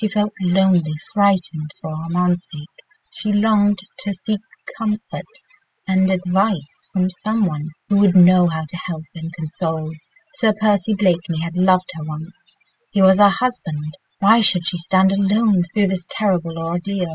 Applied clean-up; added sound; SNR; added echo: classical method spectral subtraction.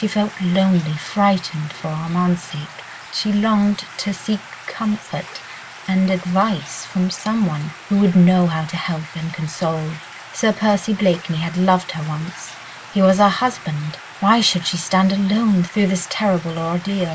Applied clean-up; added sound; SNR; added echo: none; Stream; 17 dB; none.